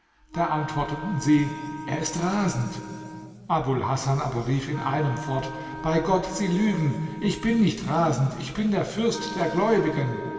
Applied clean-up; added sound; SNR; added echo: none; Wind instrument, woodwind instrument; 13 dB; reverberation time 2.5 s.